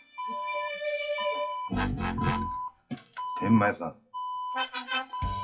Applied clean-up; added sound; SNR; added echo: classical method WPE with log-MMSE.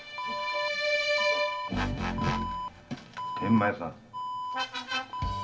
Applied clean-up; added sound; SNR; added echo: none; Alarm; 6 dB; reverberation time 0.4 s.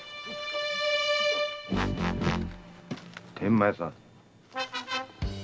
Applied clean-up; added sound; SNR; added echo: none; none; none; none.